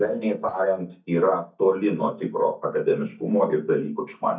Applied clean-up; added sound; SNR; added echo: neural mask model DeepFilterNet 3.